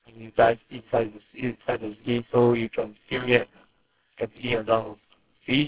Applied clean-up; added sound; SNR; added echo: neural separator model SepFormer WHAMR!.